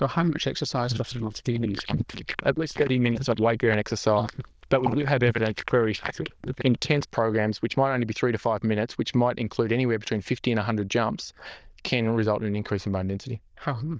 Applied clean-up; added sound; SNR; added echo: neural diffusion model UNIVERSE++.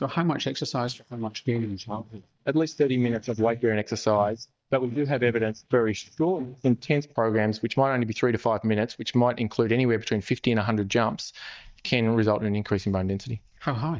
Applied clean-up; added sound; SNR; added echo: neural mask model DeepFilterNet 3.